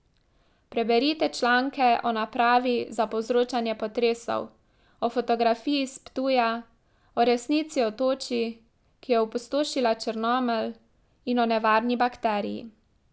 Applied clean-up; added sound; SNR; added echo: none; none; none; none.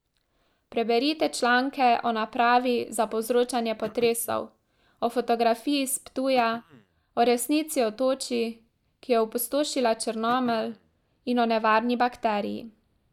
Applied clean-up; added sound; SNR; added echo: neural mask model DeepFilterNet 3.